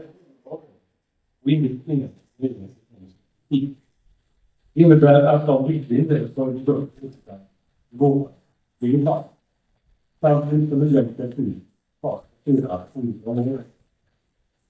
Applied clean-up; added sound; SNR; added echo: neural mask model DeepFilterNet 3.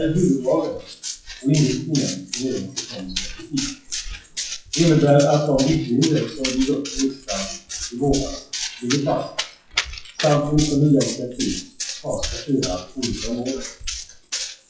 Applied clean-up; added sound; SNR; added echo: classical method WPE with log-MMSE.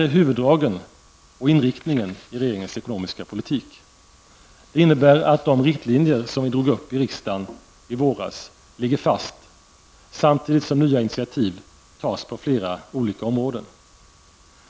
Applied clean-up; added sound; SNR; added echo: none; none; none; none.